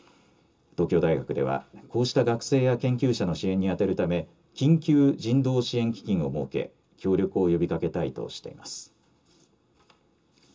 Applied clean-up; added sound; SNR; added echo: none; none; none; reverberation time 0.2 s.